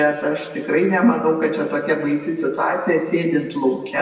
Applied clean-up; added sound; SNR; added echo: none; none; none; reverberation time 1.2 s.